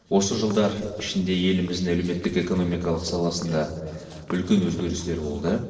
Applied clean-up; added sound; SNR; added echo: neural separator model SepFormer DNS4.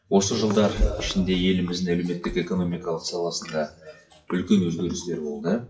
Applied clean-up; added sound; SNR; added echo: classical method WPE with log-MMSE.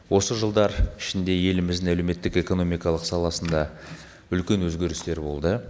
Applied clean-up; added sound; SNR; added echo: none; none; none; none.